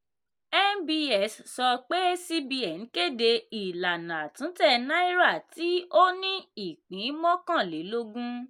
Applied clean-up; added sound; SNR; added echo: none; none; none; none.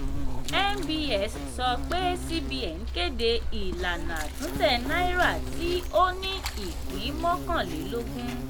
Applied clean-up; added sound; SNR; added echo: none; Insect; 2 dB; none.